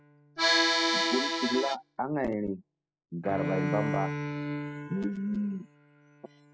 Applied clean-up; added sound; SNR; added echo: classical method spectral subtraction.